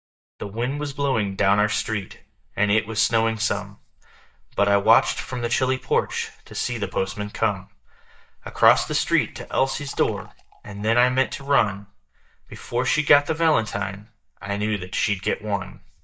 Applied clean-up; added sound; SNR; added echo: neural mask model DeepFilterNet 3.